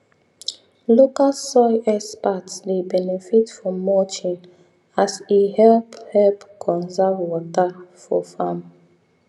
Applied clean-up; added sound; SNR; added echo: none; none; none; none.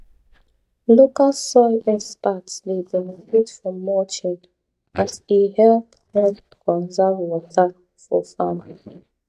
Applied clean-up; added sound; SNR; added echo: neural mask model DeepFilterNet 3.